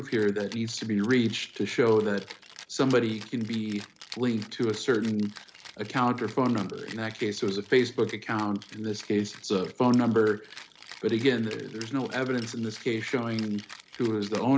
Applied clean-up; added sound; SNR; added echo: none; Rattle (instrument); 20 dB; none.